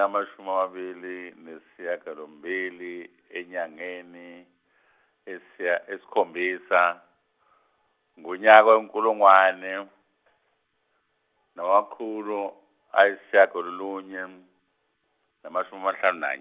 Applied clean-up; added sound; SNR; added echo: none; none; none; none.